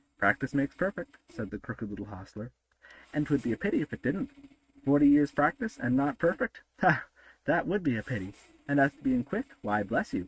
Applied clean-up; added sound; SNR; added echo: neural mask model RNNoise.